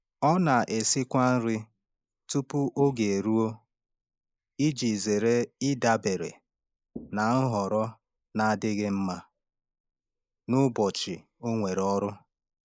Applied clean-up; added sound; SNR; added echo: neural mask model Resemble Enhance denoiser.